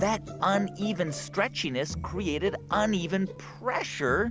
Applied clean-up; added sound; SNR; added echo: none; Gong; 16 dB; none.